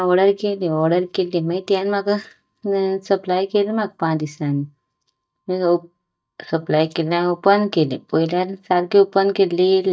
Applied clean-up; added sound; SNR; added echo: neural mask model DeepFilterNet 3.